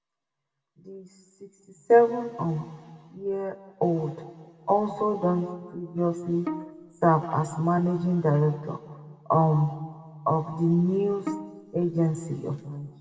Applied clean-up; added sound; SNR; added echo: none; Bowed string instrument; 13 dB; reverberation time 1.6 s.